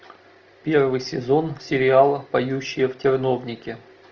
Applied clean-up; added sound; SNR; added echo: none; none; none; none.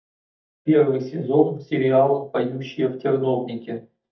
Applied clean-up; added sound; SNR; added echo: neural mask model DeepFilterNet 3.